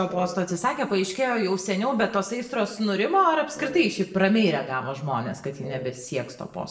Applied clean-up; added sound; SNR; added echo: none; Wind instrument, woodwind instrument; 14 dB; reverberation time 0.6 s.